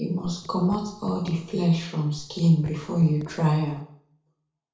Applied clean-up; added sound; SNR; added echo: neural separator model SepFormer DNS4.